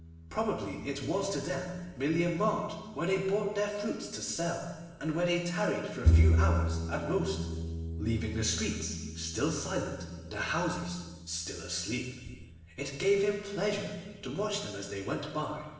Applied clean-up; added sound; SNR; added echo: none; Bowed string instrument; 2 dB; reverberation time 1.3 s.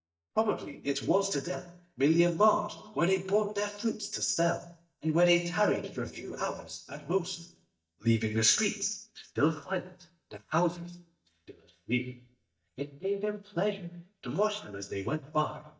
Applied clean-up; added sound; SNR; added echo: neural mask model DeepFilterNet 3.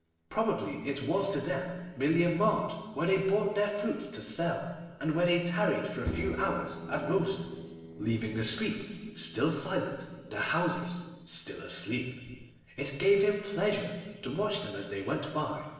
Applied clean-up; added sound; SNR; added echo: neural separator model SepFormer DNS4.